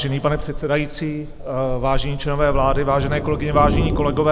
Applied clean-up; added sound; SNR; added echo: none; Thunder; 4 dB; none.